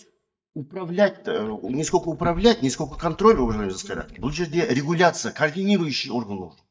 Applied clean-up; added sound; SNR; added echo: neural mask model DeepFilterNet 3.